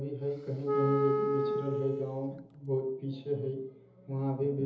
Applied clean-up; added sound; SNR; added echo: none; Wind instrument, woodwind instrument; -1 dB; reverberation time 0.7 s.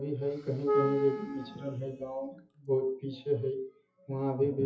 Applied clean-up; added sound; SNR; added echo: classical method WPE with log-MMSE.